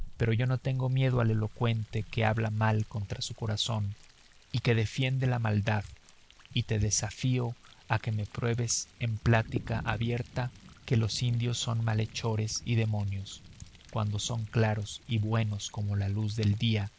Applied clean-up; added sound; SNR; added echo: none; Thunder; 17 dB; none.